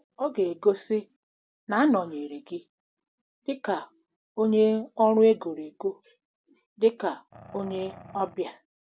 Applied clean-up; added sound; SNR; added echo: none; Growling; 19 dB; none.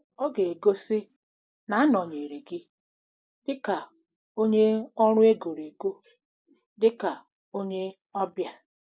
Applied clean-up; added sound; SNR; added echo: neural mask model Resemble Enhance denoiser.